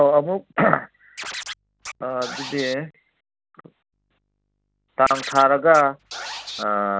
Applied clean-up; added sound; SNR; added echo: none; Scratching (performance technique); 14 dB; none.